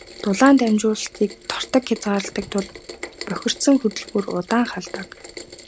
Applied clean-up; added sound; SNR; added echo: none; Rain; 18 dB; none.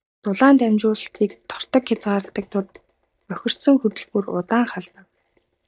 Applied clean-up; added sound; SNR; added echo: neural mask model DeepFilterNet 3.